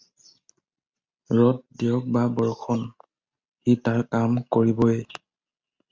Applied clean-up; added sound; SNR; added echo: none; none; none; none.